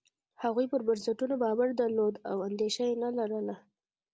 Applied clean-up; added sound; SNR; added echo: none; none; none; none.